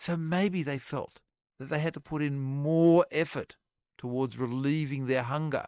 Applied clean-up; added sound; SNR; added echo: neural mask model Resemble Enhance denoiser.